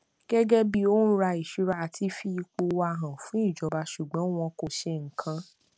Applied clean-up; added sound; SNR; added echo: none; none; none; none.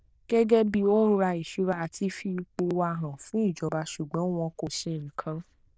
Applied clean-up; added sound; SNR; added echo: neural diffusion model UNIVERSE++.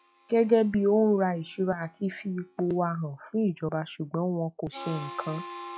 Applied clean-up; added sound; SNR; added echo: classical method log-MMSE.